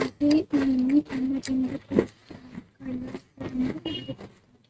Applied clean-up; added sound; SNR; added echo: neural mask model RNNoise.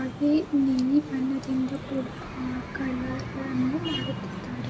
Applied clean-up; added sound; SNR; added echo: none; none; none; none.